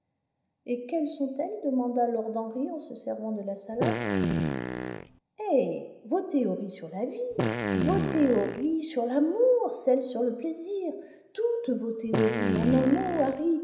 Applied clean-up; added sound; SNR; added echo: none; Fart; 1 dB; reverberation time 0.9 s.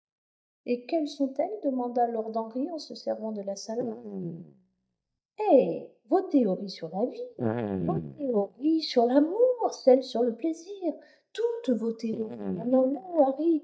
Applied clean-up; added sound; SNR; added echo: neural mask model DeepFilterNet 3.